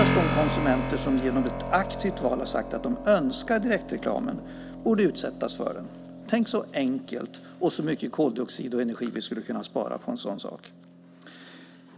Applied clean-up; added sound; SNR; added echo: none; Keyboard (musical); 6 dB; none.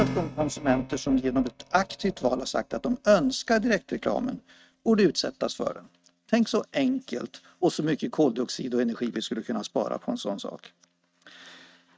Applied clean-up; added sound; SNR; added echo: neural mask model RNNoise.